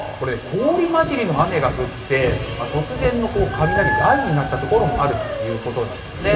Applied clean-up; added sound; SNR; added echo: none; Dog; 6 dB; reverberation time 2.8 s.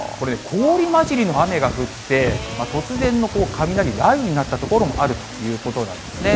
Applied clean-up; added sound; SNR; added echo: none; none; none; none.